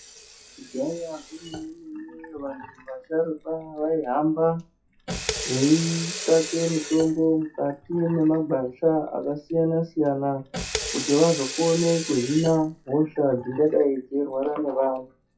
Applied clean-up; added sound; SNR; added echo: classical method WPE with log-MMSE.